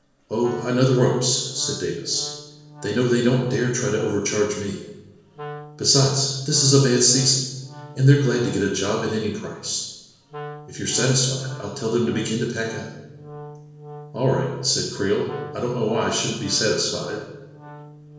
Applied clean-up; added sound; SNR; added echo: none; Wind instrument, woodwind instrument; 17 dB; reverberation time 1.1 s.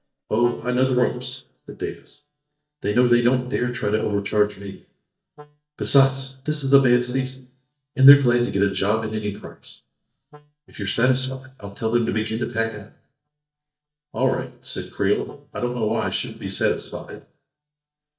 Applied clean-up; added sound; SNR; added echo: neural mask model DeepFilterNet 3.